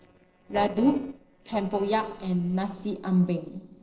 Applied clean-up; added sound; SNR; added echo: neural separator model SepFormer DNS4.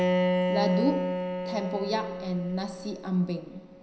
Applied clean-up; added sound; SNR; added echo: none; Bowed string instrument; -1 dB; reverberation time 0.9 s.